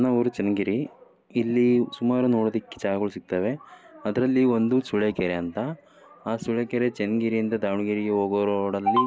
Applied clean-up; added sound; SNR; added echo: none; none; none; none.